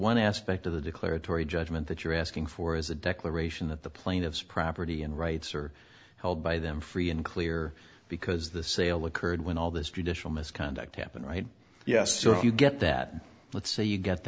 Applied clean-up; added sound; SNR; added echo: none; none; none; none.